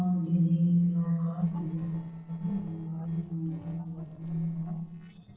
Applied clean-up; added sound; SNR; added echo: neural separator model SepFormer DNS4.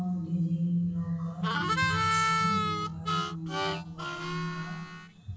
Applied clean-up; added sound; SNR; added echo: none; Harmonica; -2 dB; reverberation time 1.0 s.